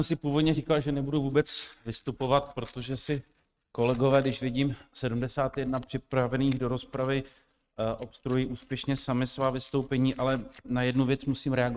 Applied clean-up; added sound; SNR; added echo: neural mask model RNNoise.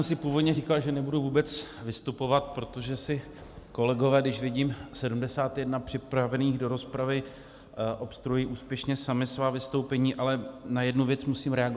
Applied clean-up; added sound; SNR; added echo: none; none; none; none.